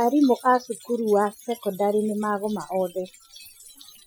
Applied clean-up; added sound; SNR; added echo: classical method Wiener filter.